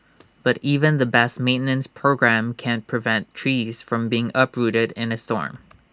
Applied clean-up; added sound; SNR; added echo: none; none; none; none.